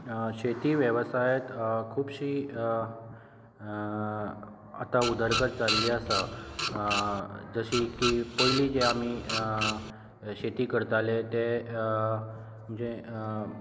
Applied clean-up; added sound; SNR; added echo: none; Printer; 2 dB; none.